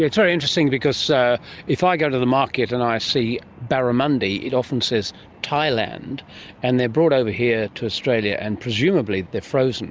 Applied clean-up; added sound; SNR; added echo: none; none; none; none.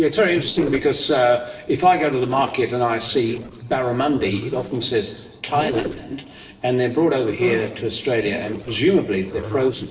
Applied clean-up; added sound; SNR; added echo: neural separator model SepFormer DNS4.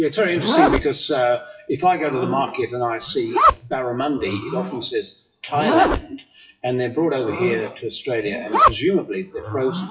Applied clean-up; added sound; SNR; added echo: classical method WPE with log-MMSE.